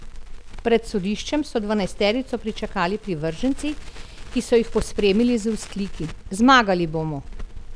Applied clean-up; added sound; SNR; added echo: none; Crackle; 11 dB; none.